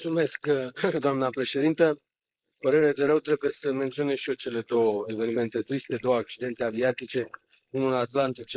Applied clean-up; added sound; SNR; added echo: neural mask model Resemble Enhance denoiser.